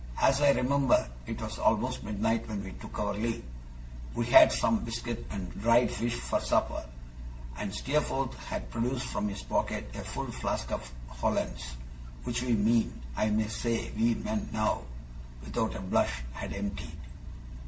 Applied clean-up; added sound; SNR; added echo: none; none; none; reverberation time 0.4 s.